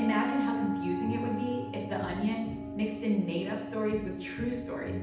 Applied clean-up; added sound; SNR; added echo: none; Wind instrument, woodwind instrument; 4 dB; reverberation time 0.8 s.